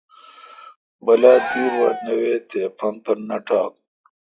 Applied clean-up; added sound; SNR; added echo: classical method log-MMSE.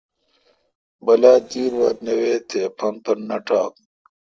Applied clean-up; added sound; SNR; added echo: neural separator model SepFormer DNS4.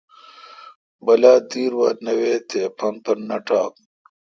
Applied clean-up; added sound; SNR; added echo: none; none; none; none.